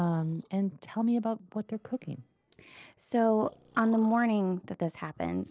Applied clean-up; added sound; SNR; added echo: neural separator model SepFormer DNS4.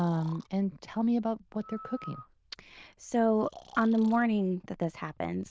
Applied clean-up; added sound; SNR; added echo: neural diffusion model UNIVERSE++.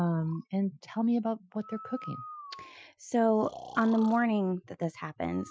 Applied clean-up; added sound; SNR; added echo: classical method Wiener filter.